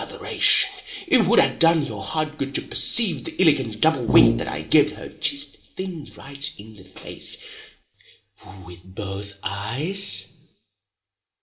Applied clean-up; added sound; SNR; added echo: none; Brass instrument; -2 dB; reverberation time 0.8 s.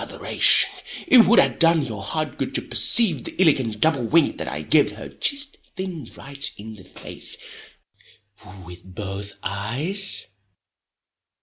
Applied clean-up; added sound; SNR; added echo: none; none; none; none.